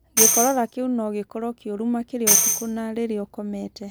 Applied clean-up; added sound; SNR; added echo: none; Tambourine; -2 dB; none.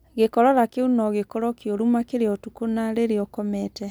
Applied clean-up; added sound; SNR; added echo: none; none; none; none.